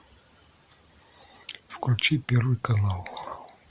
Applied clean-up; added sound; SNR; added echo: none; none; none; none.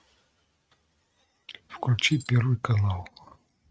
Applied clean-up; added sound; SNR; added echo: neural mask model RNNoise.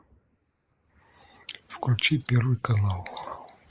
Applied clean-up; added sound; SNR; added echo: neural mask model Resemble Enhance denoiser.